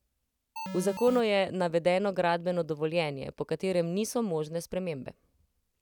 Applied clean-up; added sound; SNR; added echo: none; Alarm; 8 dB; none.